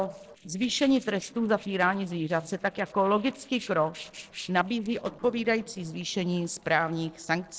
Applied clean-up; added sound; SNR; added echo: neural separator model SepFormer DNS4.